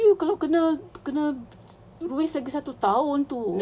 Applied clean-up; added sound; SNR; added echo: none; none; none; none.